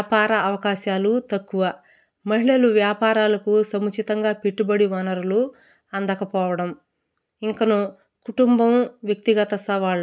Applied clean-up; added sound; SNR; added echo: none; none; none; none.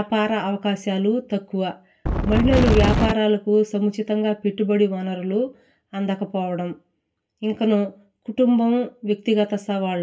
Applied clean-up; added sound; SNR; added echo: none; Wind; -3 dB; reverberation time 0.2 s.